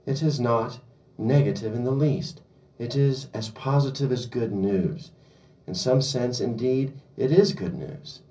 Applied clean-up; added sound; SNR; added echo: none; none; none; reverberation time 0.5 s.